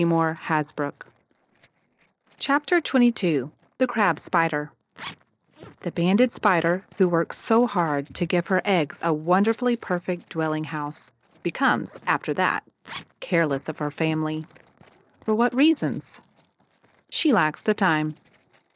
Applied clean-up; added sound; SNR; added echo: neural separator model SepFormer DNS4.